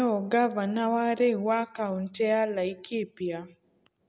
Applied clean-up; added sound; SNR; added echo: none; none; none; none.